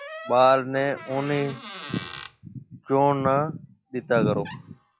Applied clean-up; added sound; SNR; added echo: classical method log-MMSE.